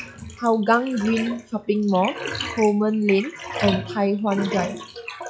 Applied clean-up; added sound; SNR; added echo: classical method log-MMSE.